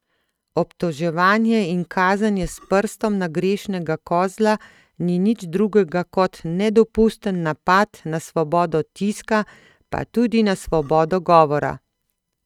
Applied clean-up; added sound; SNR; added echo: neural mask model RNNoise.